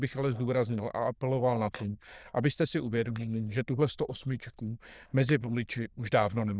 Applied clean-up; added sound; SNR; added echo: neural diffusion model UNIVERSE++.